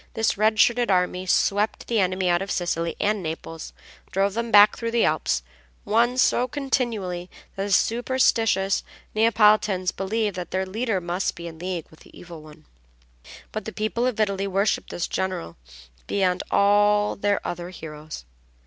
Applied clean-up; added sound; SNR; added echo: none; none; none; none.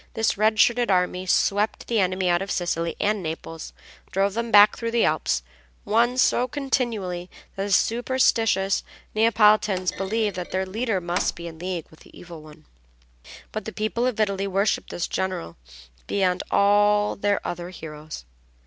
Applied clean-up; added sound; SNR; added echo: none; Thump, thud; 13 dB; none.